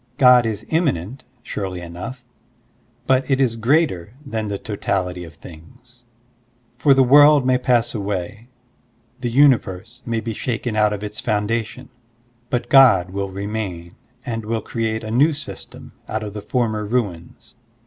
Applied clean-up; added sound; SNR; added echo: none; none; none; none.